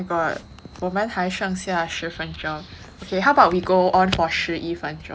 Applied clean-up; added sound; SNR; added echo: none; none; none; none.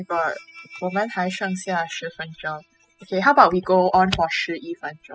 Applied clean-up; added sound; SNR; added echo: classical method spectral subtraction.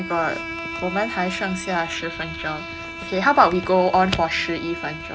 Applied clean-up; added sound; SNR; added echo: none; Bowed string instrument; 10 dB; none.